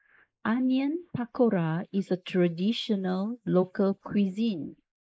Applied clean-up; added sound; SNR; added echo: neural mask model Resemble Enhance denoiser.